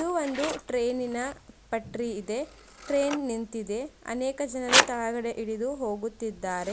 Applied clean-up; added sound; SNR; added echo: none; Scissors; 3 dB; none.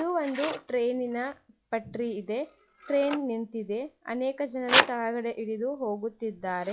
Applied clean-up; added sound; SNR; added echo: classical method log-MMSE.